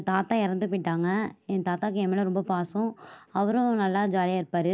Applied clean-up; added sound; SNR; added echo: none; none; none; none.